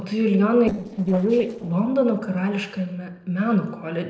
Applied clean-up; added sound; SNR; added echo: neural separator model SepFormer DNS4.